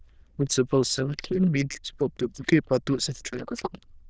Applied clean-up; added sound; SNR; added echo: neural diffusion model UNIVERSE++.